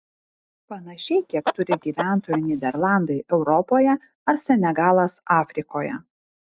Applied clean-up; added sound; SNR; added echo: neural mask model RNNoise.